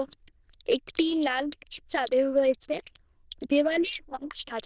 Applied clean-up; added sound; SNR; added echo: neural diffusion model UNIVERSE++.